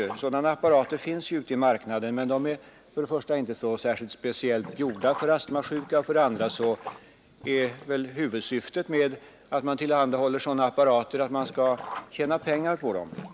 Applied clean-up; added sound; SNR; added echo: none; Sink (filling or washing); 19 dB; none.